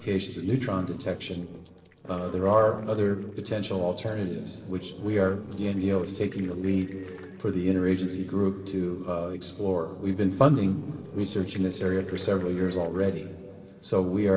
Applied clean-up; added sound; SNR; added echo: neural separator model SepFormer DNS4.